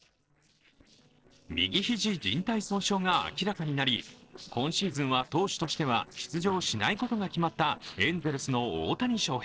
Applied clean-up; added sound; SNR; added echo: neural separator model SepFormer DNS4.